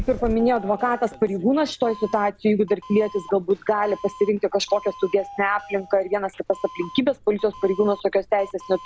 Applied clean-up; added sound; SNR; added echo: none; Doorbell; 17 dB; none.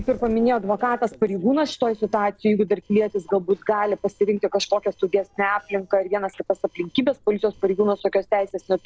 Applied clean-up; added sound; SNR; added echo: neural separator model SepFormer DNS4.